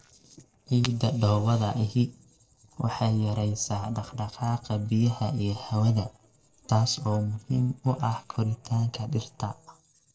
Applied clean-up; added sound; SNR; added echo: neural separator model SepFormer DNS4.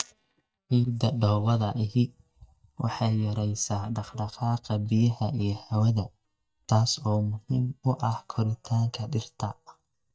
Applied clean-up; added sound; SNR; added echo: neural mask model DeepFilterNet 3.